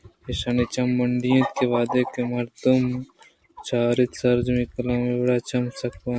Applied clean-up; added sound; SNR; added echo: none; none; none; none.